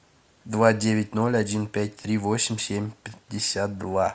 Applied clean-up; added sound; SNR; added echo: none; none; none; none.